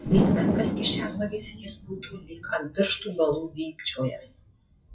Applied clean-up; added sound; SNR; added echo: classical method WPE with log-MMSE.